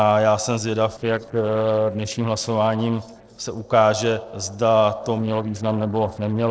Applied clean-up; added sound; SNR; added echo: neural separator model SepFormer DNS4.